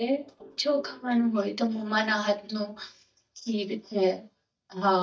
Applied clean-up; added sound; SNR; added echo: neural mask model DeepFilterNet 3.